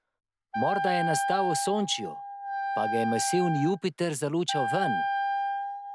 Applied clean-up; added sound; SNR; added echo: none; Wind instrument, woodwind instrument; 1 dB; none.